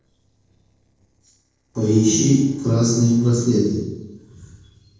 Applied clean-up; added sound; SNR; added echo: neural separator model SepFormer DNS4.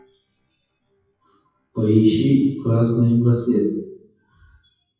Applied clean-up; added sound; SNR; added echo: classical method WPE with log-MMSE.